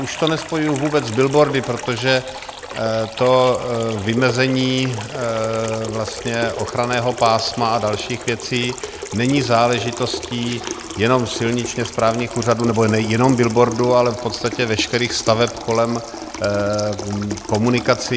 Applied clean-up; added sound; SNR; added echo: none; Sink (filling or washing) / Water tap, faucet; 11 dB; none.